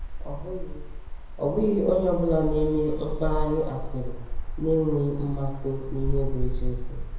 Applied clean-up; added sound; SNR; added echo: none; Cricket; 1 dB; reverberation time 1.0 s.